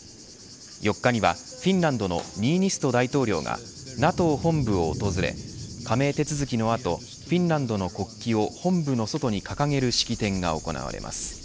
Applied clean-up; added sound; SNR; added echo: none; Thunder / Cricket; 14 dB; none.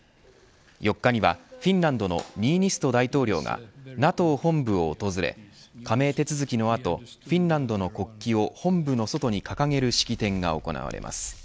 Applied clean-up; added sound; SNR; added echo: none; none; none; none.